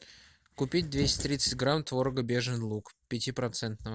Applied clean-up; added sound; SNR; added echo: none; none; none; none.